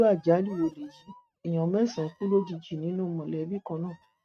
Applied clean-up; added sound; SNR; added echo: neural mask model RNNoise.